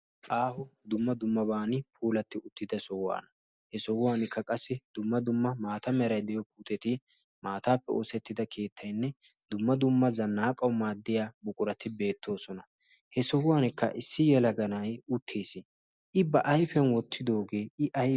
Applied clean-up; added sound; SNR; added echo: none; none; none; none.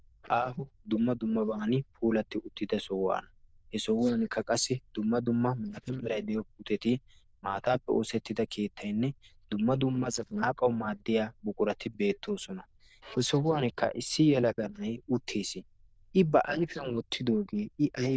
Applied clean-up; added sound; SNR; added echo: neural diffusion model UNIVERSE++.